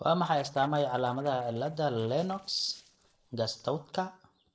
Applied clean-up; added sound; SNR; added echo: neural separator model SepFormer DNS4.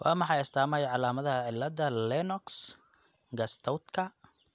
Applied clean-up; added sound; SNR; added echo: none; none; none; none.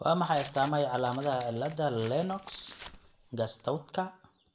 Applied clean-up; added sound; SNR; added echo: none; Tearing; 18 dB; reverberation time 0.4 s.